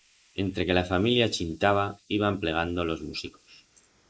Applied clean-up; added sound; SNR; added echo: neural mask model Resemble Enhance denoiser.